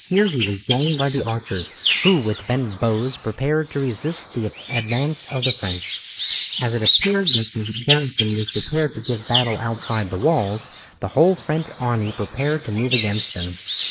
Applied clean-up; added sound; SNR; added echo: neural mask model Resemble Enhance denoiser.